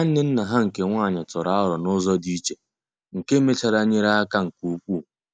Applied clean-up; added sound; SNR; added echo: none; none; none; none.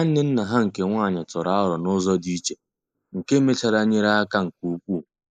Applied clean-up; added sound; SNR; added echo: neural mask model Resemble Enhance denoiser.